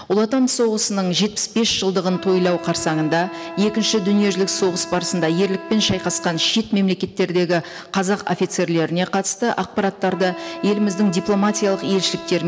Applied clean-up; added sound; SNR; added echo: none; Wind instrument, woodwind instrument; 15 dB; none.